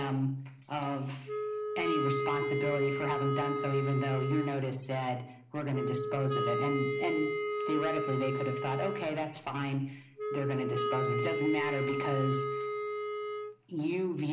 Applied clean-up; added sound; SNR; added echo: none; Wind instrument, woodwind instrument; 1 dB; reverberation time 0.5 s.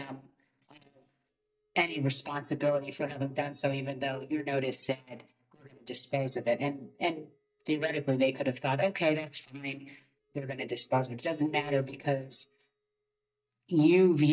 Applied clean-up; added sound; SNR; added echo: neural mask model DeepFilterNet 3.